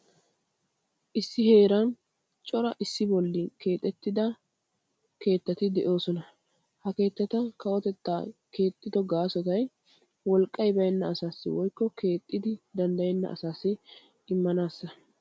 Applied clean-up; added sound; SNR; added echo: none; none; none; none.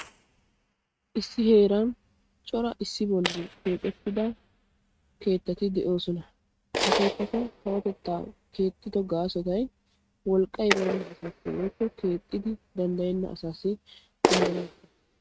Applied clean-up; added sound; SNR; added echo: neural mask model RNNoise.